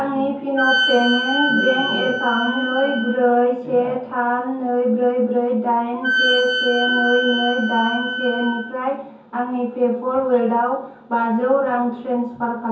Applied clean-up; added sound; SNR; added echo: none; Wind instrument, woodwind instrument; 3 dB; reverberation time 0.6 s.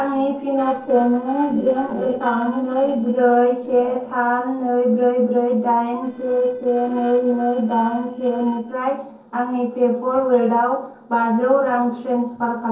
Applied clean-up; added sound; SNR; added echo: neural separator model SepFormer DNS4.